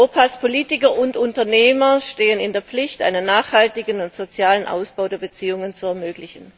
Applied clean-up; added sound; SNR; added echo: none; none; none; none.